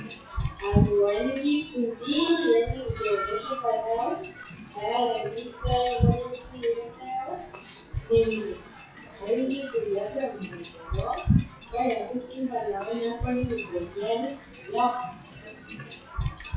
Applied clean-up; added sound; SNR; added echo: classical method WPE with log-MMSE.